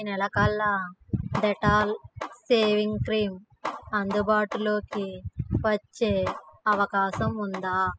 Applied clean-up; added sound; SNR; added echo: classical method spectral subtraction.